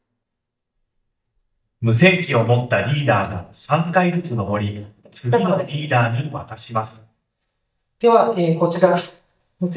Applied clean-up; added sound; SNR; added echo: neural mask model DeepFilterNet 3.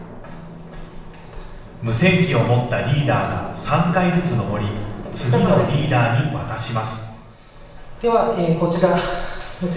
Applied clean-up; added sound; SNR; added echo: none; Drum; 16 dB; reverberation time 0.9 s.